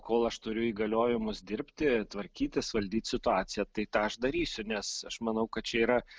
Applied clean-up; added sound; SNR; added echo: none; none; none; none.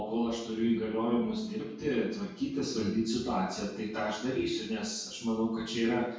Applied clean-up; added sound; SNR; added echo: none; none; none; reverberation time 0.6 s.